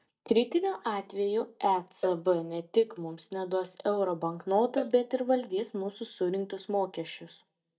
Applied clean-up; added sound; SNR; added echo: neural mask model DeepFilterNet 3.